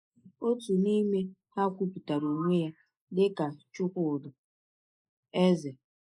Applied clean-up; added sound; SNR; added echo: neural mask model Resemble Enhance denoiser.